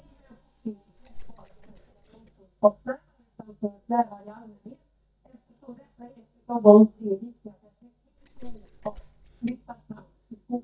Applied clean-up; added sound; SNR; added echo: neural mask model DeepFilterNet 3.